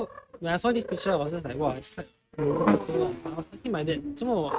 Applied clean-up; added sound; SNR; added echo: neural mask model RNNoise.